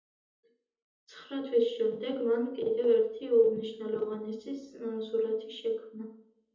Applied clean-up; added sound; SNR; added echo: none; none; none; reverberation time 0.7 s.